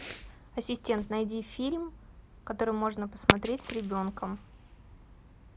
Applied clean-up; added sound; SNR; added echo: none; Fireworks; 1 dB; none.